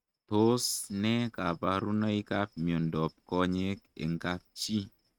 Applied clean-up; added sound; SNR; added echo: neural mask model RNNoise.